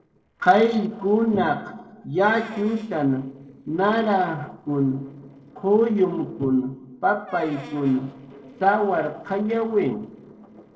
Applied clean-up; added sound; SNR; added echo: neural separator model SepFormer DNS4.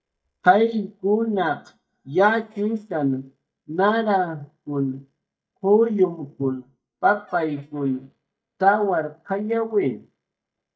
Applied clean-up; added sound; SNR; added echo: neural mask model DeepFilterNet 3.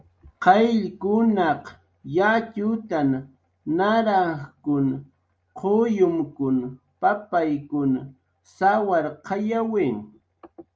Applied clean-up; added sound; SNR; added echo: none; none; none; none.